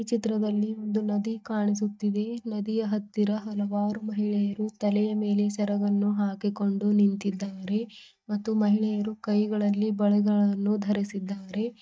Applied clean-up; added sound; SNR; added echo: neural mask model DeepFilterNet 3.